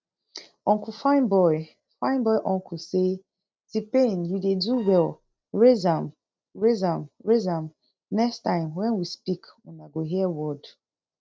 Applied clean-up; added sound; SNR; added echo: neural separator model SepFormer DNS4.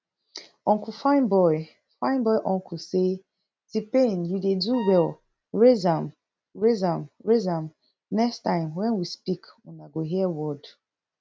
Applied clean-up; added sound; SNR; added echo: none; Wind instrument, woodwind instrument; 15 dB; none.